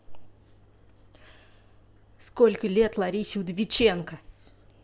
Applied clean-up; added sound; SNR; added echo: none; none; none; none.